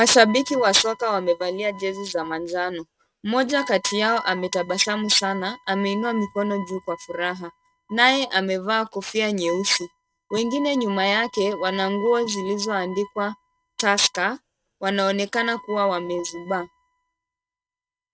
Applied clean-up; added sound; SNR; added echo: neural mask model RNNoise.